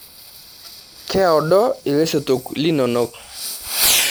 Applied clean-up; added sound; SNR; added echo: none; Fireworks; 5 dB; none.